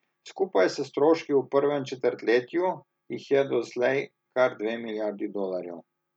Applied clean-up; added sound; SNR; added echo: none; none; none; none.